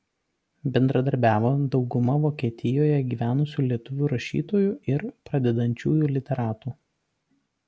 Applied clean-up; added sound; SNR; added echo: none; none; none; none.